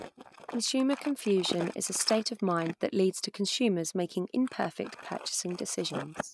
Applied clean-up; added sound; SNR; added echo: neural mask model RNNoise.